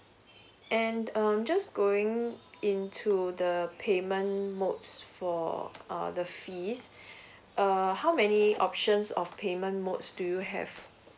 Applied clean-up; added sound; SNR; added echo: none; none; none; none.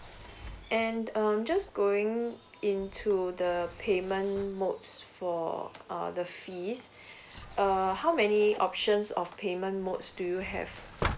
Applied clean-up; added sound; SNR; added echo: none; Sliding door; 15 dB; none.